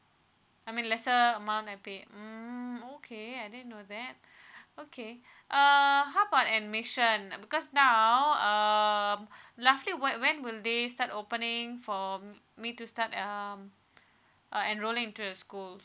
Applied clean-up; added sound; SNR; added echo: none; none; none; none.